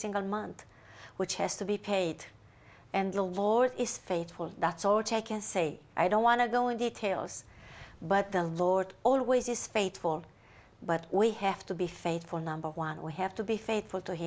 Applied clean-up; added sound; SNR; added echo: none; none; none; none.